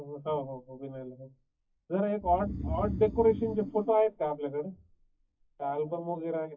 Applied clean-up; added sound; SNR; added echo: classical method WPE with log-MMSE.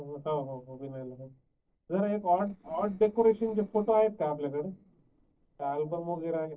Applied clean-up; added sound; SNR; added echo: neural separator model SepFormer DNS4.